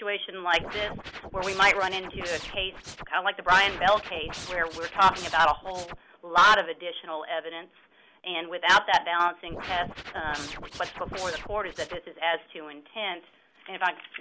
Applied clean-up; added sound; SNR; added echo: none; Scratching (performance technique); 11 dB; none.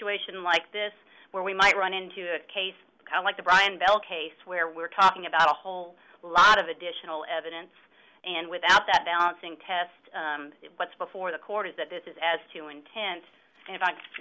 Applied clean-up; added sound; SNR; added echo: none; none; none; none.